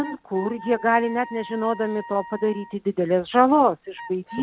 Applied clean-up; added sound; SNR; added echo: none; Wind instrument, woodwind instrument; 17 dB; none.